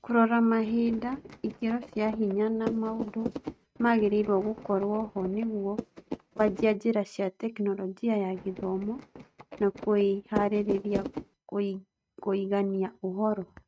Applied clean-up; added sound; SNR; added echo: neural mask model RNNoise.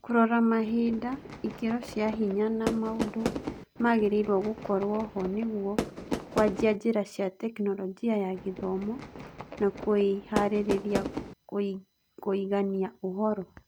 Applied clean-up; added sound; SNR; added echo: none; Fireworks; 8 dB; none.